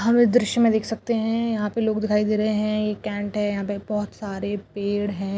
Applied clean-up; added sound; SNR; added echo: none; none; none; none.